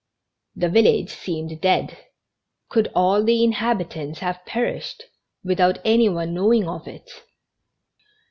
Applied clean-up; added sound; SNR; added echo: none; none; none; none.